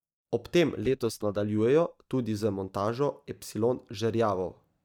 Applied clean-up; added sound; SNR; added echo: neural mask model DeepFilterNet 3.